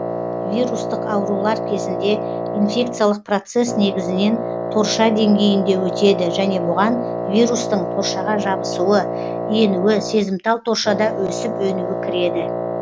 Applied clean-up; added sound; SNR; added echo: none; Wind instrument, woodwind instrument; 4 dB; none.